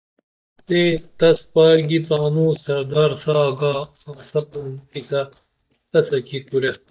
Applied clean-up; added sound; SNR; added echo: neural mask model DeepFilterNet 3.